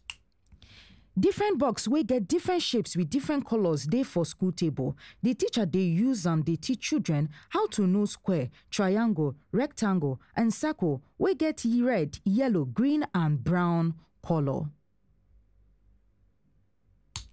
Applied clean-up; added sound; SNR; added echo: none; none; none; none.